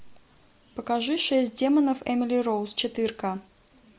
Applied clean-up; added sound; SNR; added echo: none; none; none; none.